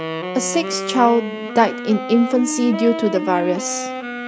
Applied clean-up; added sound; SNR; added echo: none; Wind instrument, woodwind instrument; 7 dB; none.